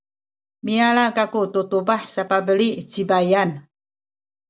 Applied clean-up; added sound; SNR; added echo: none; none; none; none.